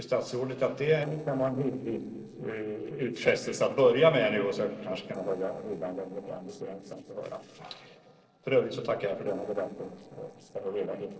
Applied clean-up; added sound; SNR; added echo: neural separator model SepFormer DNS4.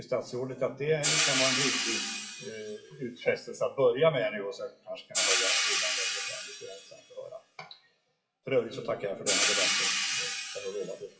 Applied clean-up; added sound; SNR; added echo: classical method WPE with log-MMSE.